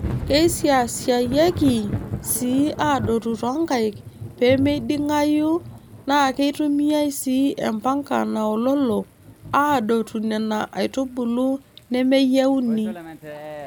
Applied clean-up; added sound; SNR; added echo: none; Thunder / Rain; 13 dB; none.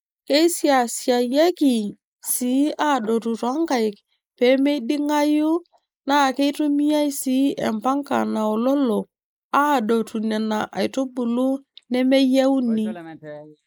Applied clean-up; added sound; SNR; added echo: neural mask model Resemble Enhance denoiser.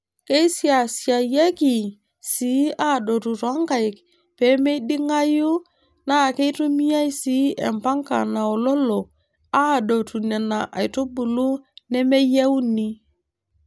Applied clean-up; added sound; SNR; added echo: none; none; none; none.